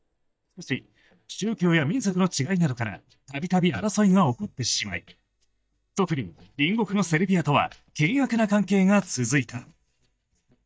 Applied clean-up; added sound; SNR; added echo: neural mask model DeepFilterNet 3.